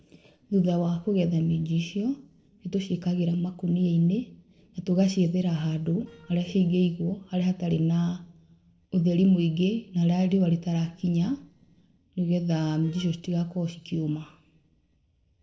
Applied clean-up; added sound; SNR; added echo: neural separator model SepFormer DNS4.